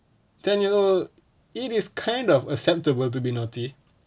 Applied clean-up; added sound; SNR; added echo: none; none; none; none.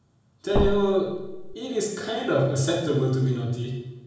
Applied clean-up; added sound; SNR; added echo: none; Thump, thud; 2 dB; reverberation time 1.0 s.